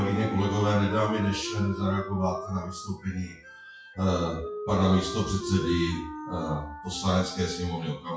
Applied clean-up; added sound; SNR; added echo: classical method WPE with log-MMSE.